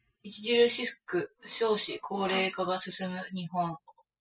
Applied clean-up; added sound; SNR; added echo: classical method spectral subtraction.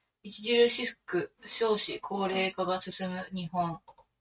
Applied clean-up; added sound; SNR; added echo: neural mask model RNNoise.